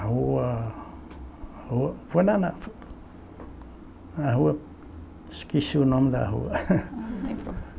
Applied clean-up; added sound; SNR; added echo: none; none; none; none.